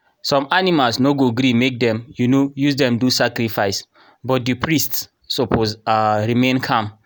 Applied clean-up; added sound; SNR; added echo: none; none; none; none.